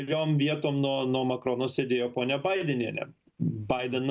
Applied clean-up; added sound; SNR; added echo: none; none; none; none.